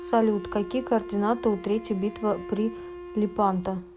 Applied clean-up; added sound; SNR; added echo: none; Wind instrument, woodwind instrument; 13 dB; none.